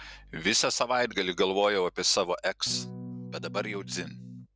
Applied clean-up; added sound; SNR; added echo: none; Electric guitar / Strum; 11 dB; none.